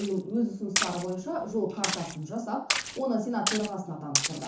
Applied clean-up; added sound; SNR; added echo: none; Splash, splatter; 3 dB; reverberation time 0.9 s.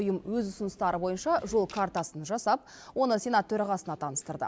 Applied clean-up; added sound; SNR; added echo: none; none; none; none.